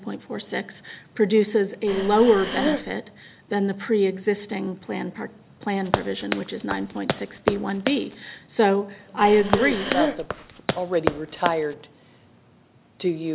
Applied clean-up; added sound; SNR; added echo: none; Breathing + Run; 4 dB; none.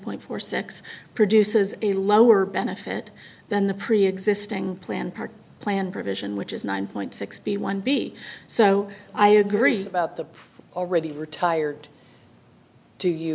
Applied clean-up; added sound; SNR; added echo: none; none; none; none.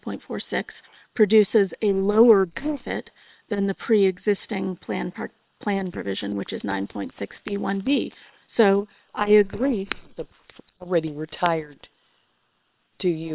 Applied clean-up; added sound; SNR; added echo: neural separator model SepFormer WHAM!.